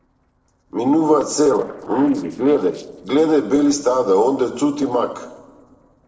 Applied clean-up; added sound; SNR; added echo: neural separator model SepFormer DNS4.